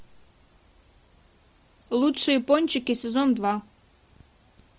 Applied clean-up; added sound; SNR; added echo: none; none; none; none.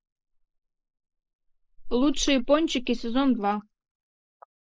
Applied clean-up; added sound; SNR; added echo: neural mask model Resemble Enhance denoiser.